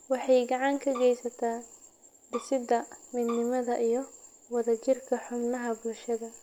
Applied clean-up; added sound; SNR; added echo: none; Bowed string instrument; 17 dB; none.